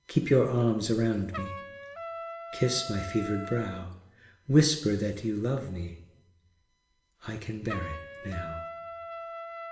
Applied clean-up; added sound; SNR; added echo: none; Trumpet; 13 dB; reverberation time 0.9 s.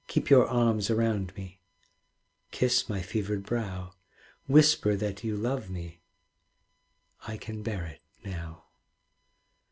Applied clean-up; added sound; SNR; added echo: none; none; none; none.